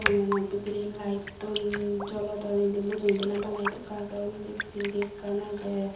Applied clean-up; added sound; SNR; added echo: none; Raindrop; 8 dB; reverberation time 0.8 s.